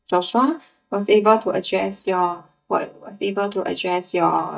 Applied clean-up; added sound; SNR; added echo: neural mask model DeepFilterNet 3.